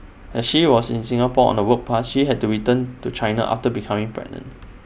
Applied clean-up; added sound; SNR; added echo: none; none; none; none.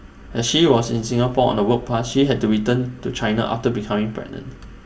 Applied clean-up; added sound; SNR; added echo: none; none; none; reverberation time 0.7 s.